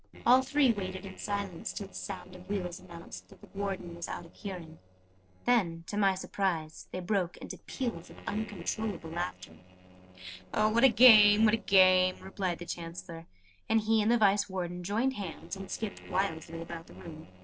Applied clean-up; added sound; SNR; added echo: neural separator model SepFormer DNS4.